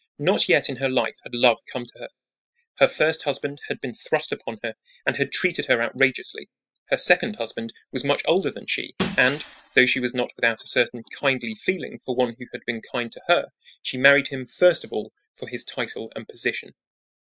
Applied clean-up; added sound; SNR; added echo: classical method spectral subtraction.